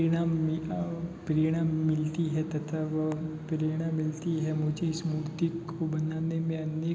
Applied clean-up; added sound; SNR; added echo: none; none; none; none.